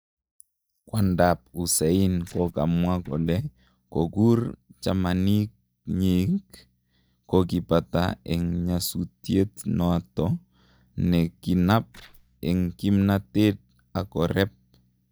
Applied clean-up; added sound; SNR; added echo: neural mask model DeepFilterNet 3.